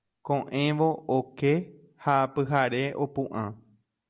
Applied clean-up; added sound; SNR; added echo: none; none; none; none.